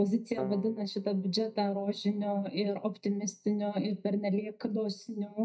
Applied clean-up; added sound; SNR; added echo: neural mask model DeepFilterNet 3.